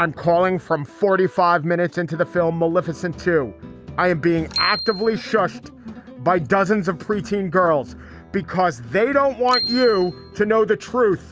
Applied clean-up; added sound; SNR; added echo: none; Bicycle bell; 9 dB; none.